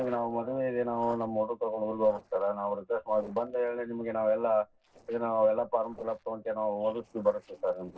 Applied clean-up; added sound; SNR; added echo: neural separator model SepFormer DNS4.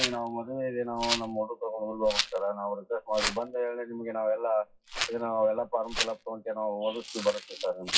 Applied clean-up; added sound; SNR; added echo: classical method WPE with log-MMSE.